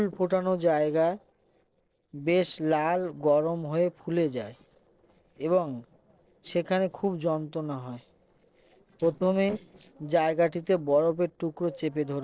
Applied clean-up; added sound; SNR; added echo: neural separator model SepFormer DNS4.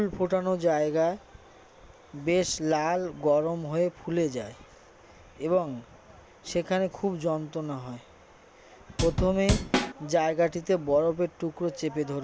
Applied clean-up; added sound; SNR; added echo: none; Drum / Drum kit; -1 dB; none.